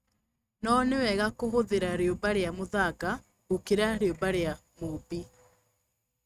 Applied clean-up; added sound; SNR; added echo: neural mask model RNNoise.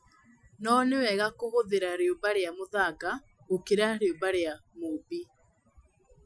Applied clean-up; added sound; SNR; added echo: classical method Wiener filter.